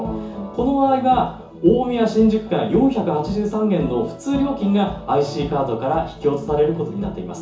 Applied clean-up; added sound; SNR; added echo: none; none; none; reverberation time 0.7 s.